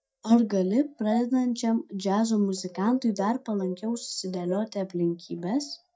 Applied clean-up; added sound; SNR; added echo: neural mask model DeepFilterNet 3.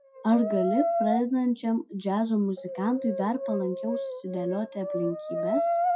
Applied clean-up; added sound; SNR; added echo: classical method WPE with log-MMSE.